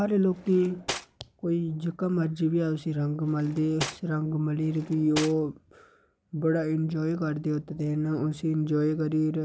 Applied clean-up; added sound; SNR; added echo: none; Cutlery, silverware; 12 dB; none.